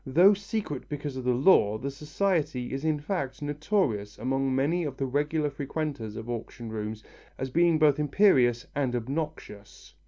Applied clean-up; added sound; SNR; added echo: none; none; none; none.